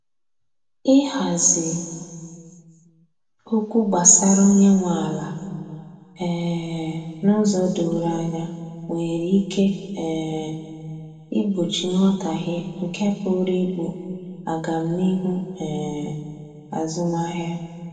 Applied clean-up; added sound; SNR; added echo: none; none; none; reverberation time 1.9 s.